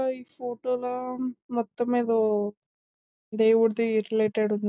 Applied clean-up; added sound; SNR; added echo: none; none; none; none.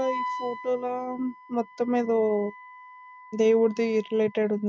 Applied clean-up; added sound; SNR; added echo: none; Wind instrument, woodwind instrument; 13 dB; none.